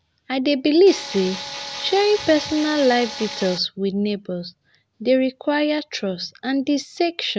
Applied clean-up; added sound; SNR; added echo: none; Tools; 10 dB; none.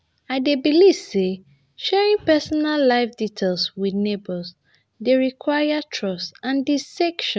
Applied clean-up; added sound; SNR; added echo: none; none; none; none.